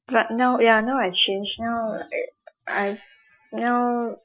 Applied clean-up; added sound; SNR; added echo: classical method Wiener filter.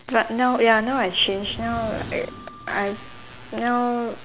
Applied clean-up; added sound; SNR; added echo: none; Sliding door; 16 dB; none.